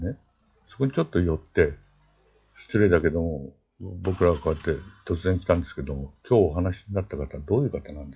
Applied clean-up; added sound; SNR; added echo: classical method log-MMSE.